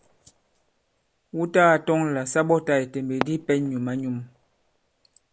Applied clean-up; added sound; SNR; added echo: none; Fireworks; 17 dB; none.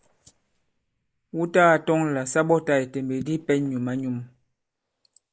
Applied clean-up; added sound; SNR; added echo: neural mask model Resemble Enhance denoiser.